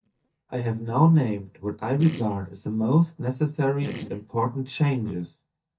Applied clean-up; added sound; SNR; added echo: neural mask model DeepFilterNet 3.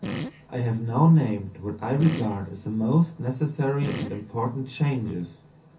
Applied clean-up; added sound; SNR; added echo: none; Fart; 13 dB; reverberation time 0.3 s.